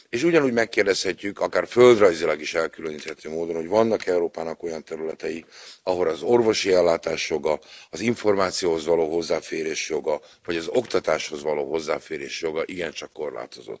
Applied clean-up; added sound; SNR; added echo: none; none; none; none.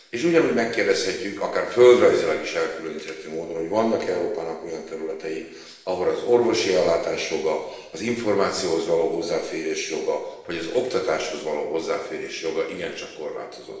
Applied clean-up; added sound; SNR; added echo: none; none; none; reverberation time 0.9 s.